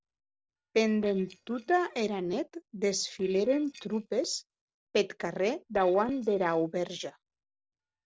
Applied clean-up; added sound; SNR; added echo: neural separator model SepFormer DNS4.